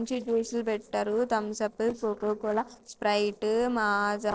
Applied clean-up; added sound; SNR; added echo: neural separator model SepFormer DNS4.